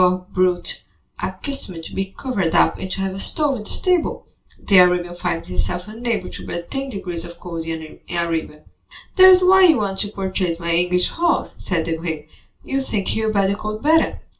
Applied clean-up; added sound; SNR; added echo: none; none; none; reverberation time 0.2 s.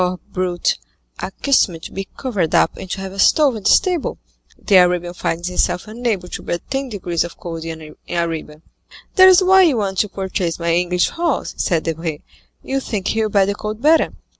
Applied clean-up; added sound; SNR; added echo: none; none; none; none.